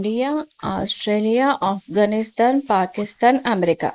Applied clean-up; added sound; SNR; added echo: neural mask model Resemble Enhance denoiser.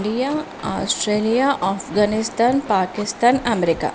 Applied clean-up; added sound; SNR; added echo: none; Scratching (performance technique); 20 dB; none.